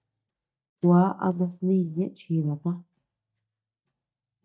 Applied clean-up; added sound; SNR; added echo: neural mask model DeepFilterNet 3.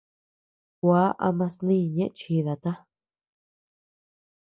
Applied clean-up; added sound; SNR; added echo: none; none; none; none.